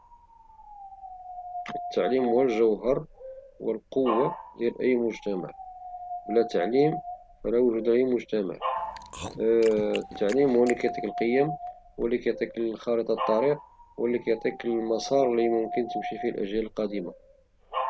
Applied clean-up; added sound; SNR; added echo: none; Dog + Chewing, mastication; 10 dB; none.